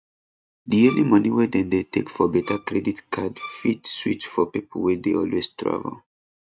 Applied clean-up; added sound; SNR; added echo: neural mask model RNNoise.